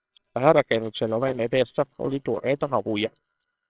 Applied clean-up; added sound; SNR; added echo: neural separator model SepFormer WHAMR!.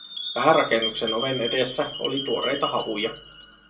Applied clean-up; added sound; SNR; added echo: none; Chime; 8 dB; reverberation time 0.2 s.